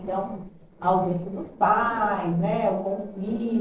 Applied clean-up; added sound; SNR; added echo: neural separator model SepFormer DNS4.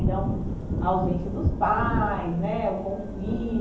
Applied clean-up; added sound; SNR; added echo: none; Thunder / Rain; 1 dB; reverberation time 0.7 s.